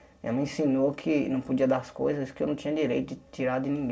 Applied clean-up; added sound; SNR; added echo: none; none; none; reverberation time 0.2 s.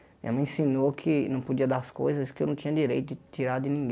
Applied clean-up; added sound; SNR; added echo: none; none; none; none.